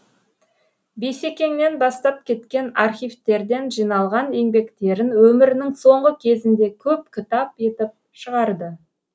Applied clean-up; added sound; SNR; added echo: none; none; none; none.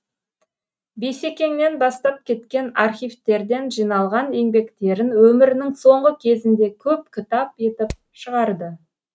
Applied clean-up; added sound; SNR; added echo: neural mask model RNNoise.